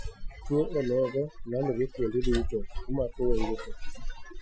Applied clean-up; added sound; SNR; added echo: classical method Wiener filter.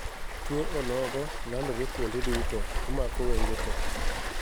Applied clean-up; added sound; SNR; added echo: none; Waves, surf; -5 dB; none.